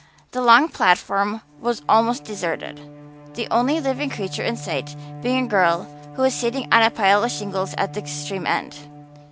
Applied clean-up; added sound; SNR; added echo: none; Bowed string instrument; 16 dB; none.